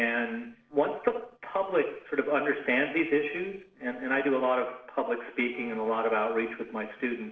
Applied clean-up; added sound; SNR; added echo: neural separator model SepFormer DNS4.